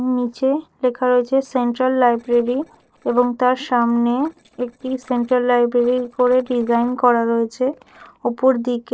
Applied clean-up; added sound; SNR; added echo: neural separator model SepFormer DNS4.